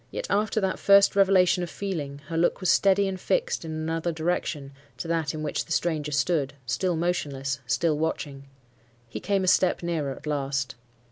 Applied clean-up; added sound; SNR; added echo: none; none; none; none.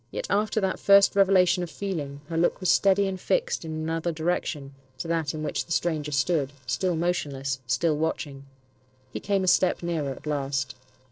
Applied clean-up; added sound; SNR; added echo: neural separator model SepFormer DNS4.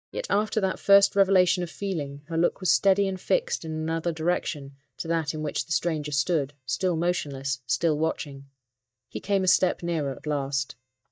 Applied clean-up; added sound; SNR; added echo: neural mask model DeepFilterNet 3.